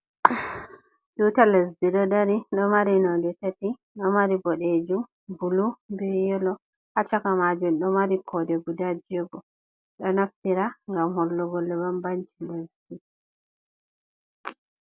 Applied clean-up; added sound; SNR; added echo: none; none; none; none.